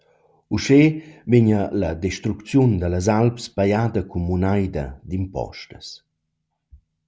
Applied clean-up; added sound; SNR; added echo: none; none; none; none.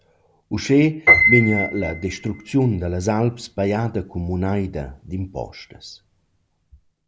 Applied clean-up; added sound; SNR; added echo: none; Piano; 2 dB; none.